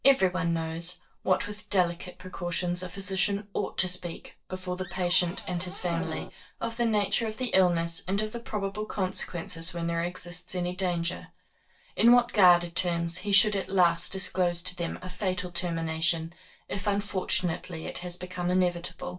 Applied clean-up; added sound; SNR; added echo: neural separator model SepFormer DNS4.